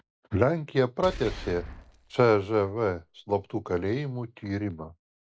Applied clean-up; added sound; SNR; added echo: none; Boom; 16 dB; none.